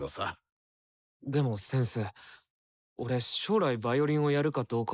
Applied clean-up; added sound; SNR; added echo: neural mask model Resemble Enhance denoiser.